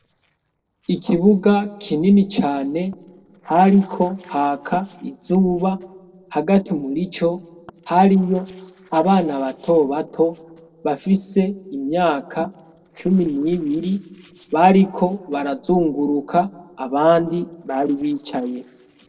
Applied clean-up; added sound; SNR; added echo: neural separator model SepFormer DNS4.